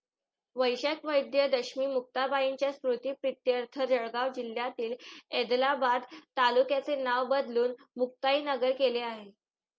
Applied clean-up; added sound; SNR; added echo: none; none; none; none.